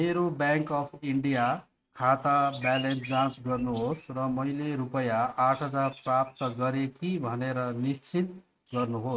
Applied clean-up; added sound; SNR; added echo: neural mask model RNNoise.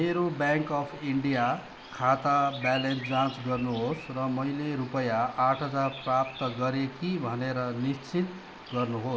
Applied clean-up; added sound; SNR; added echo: none; Bird vocalization, bird call, bird song; 16 dB; none.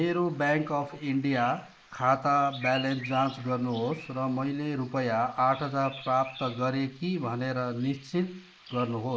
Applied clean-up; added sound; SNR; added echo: neural mask model Resemble Enhance denoiser.